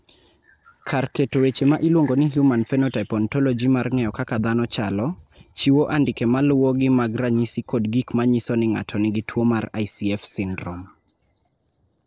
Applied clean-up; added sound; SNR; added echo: neural separator model SepFormer DNS4.